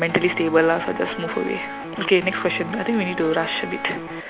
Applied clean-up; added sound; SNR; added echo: none; Guitar; 10 dB; none.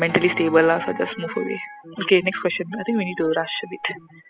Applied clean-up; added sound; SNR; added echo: classical method spectral subtraction.